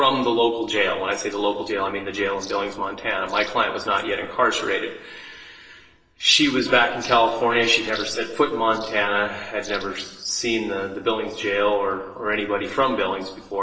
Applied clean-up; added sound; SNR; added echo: neural separator model SepFormer DNS4.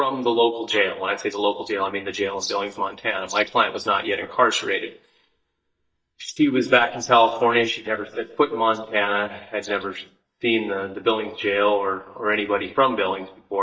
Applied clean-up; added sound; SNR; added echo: neural mask model DeepFilterNet 3.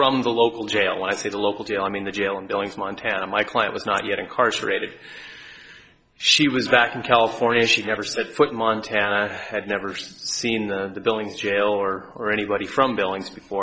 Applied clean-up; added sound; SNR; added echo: none; none; none; none.